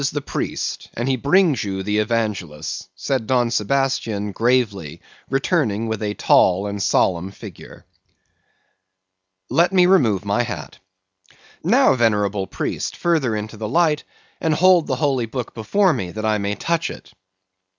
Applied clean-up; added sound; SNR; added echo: none; none; none; none.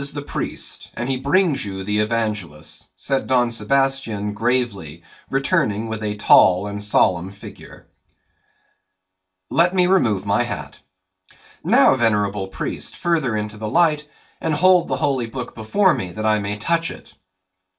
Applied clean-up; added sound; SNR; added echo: none; none; none; reverberation time 0.2 s.